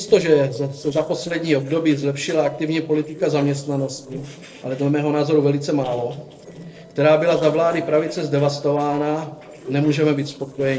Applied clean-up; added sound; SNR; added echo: neural separator model SepFormer DNS4.